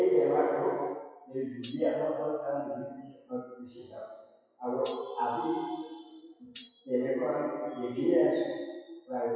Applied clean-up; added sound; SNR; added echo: classical method WPE with log-MMSE.